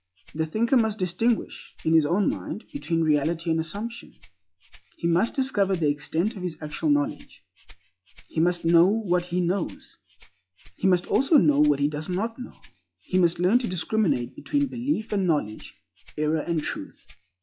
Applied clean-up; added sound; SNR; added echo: classical method log-MMSE.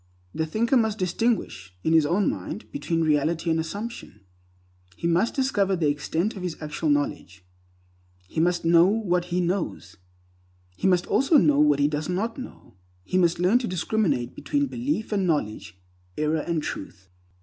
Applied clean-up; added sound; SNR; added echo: none; none; none; none.